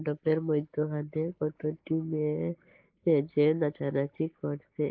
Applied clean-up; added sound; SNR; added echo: neural mask model Resemble Enhance denoiser.